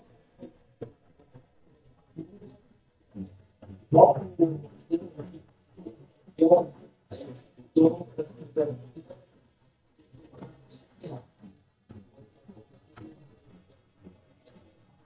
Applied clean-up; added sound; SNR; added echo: neural mask model DeepFilterNet 3.